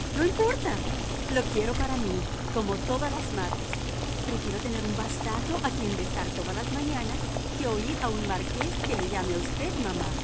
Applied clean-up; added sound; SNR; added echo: none; Boiling; -2 dB; none.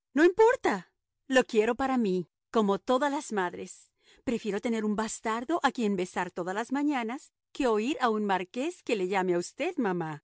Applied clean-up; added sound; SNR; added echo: none; none; none; none.